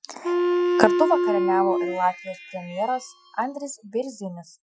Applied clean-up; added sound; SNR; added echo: classical method Wiener filter.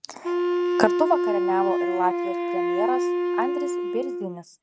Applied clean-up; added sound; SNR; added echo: neural mask model RNNoise.